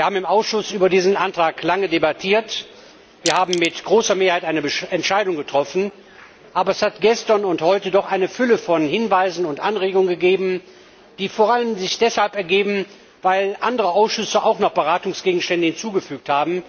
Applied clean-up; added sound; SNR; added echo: none; Crushing; 10 dB; none.